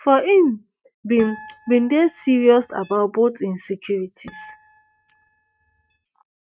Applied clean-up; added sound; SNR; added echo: neural mask model RNNoise.